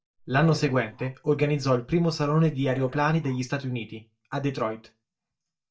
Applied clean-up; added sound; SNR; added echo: neural mask model DeepFilterNet 3.